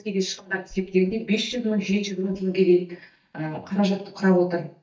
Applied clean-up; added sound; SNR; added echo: neural mask model DeepFilterNet 3.